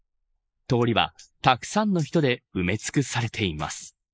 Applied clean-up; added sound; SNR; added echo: neural mask model Resemble Enhance denoiser.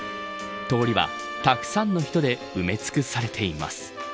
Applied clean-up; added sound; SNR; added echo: none; Trumpet; 11 dB; none.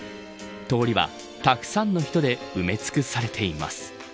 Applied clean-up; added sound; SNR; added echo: none; none; none; none.